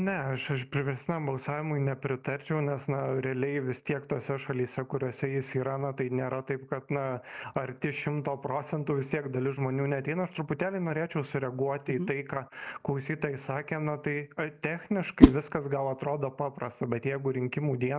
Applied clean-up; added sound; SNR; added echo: none; Whoosh, swoosh, swish; -5 dB; none.